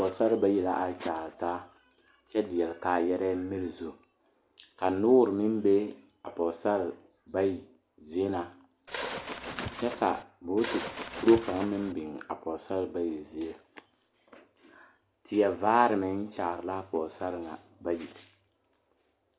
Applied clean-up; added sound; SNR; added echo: none; Bird; 8 dB; none.